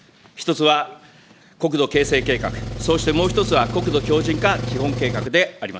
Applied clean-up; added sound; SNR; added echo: none; Engine; 5 dB; none.